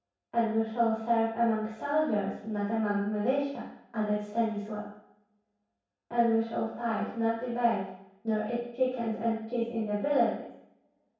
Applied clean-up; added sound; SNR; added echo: none; none; none; reverberation time 0.7 s.